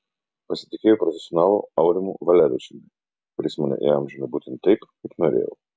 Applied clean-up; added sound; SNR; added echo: none; none; none; none.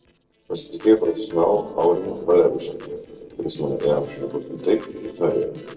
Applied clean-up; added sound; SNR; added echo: neural separator model SepFormer DNS4.